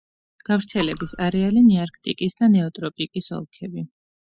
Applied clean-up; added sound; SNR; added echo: classical method spectral subtraction.